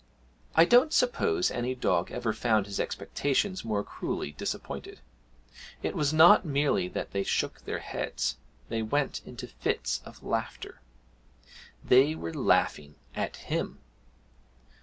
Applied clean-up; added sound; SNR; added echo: none; none; none; none.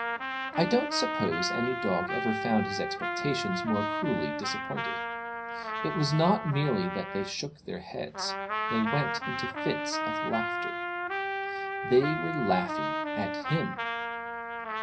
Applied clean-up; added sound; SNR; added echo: none; Trumpet; 2 dB; reverberation time 0.4 s.